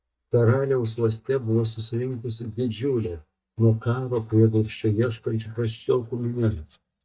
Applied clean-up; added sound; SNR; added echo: neural mask model DeepFilterNet 3.